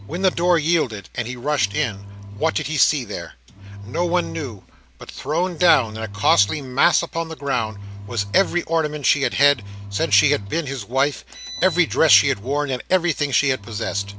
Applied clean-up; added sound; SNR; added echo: none; Engine; 14 dB; none.